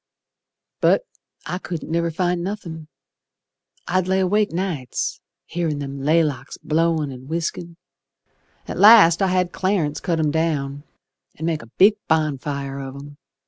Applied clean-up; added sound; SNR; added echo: none; none; none; none.